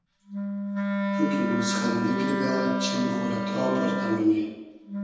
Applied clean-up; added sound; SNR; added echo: none; Wind instrument, woodwind instrument; 1 dB; reverberation time 1.1 s.